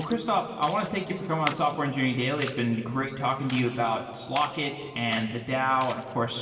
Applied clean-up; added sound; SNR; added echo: none; Splash, splatter; 13 dB; reverberation time 2.1 s.